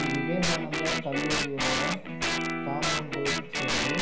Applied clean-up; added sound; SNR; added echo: none; Guitar; -4 dB; reverberation time 0.9 s.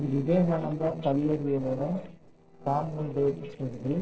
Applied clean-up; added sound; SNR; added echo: neural separator model SepFormer DNS4.